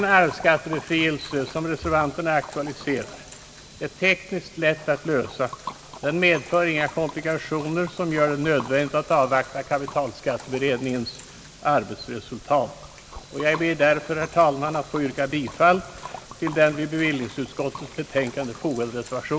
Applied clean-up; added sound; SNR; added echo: none; Liquid; 18 dB; none.